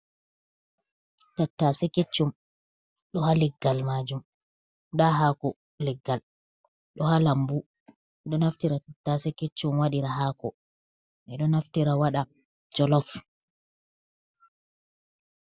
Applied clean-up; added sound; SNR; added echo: none; none; none; none.